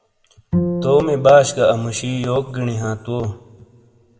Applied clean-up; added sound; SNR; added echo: none; Bowed string instrument; 7 dB; reverberation time 1.1 s.